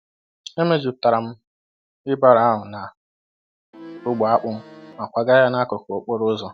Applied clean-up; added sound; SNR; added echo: none; Accordion; 19 dB; none.